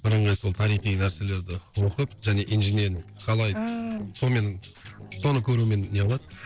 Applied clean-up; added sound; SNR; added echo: neural separator model SepFormer DNS4.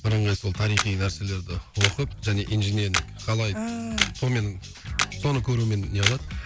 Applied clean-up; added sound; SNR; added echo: none; Camera; 6 dB; none.